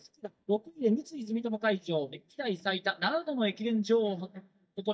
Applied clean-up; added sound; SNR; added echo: neural mask model DeepFilterNet 3.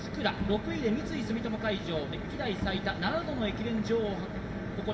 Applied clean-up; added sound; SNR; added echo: none; Bowed string instrument; 11 dB; reverberation time 2.3 s.